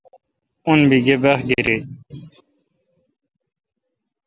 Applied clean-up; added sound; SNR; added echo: none; none; none; none.